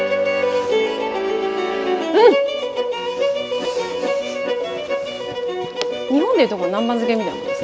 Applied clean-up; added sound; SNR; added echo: none; none; none; none.